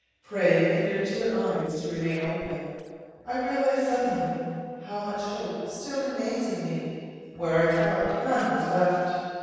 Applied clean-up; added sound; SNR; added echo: neural separator model SepFormer DNS4.